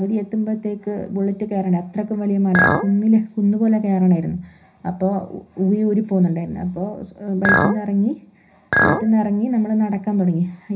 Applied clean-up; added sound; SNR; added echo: none; Chink, clink; 1 dB; reverberation time 0.5 s.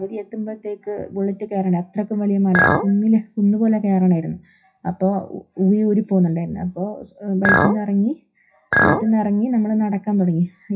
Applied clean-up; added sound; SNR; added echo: classical method WPE with log-MMSE.